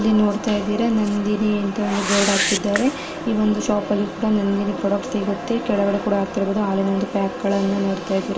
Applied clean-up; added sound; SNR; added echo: none; Whoosh, swoosh, swish; 7 dB; reverberation time 0.2 s.